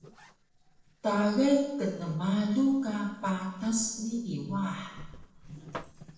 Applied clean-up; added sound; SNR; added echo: neural separator model SepFormer DNS4.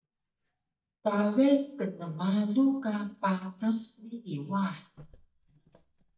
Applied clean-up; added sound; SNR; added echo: neural mask model DeepFilterNet 3.